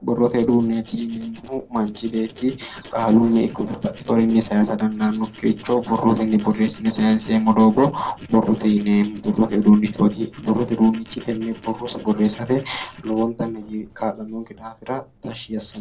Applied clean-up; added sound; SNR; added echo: neural separator model SepFormer DNS4.